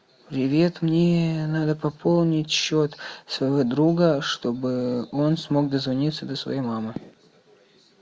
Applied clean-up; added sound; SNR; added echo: none; none; none; none.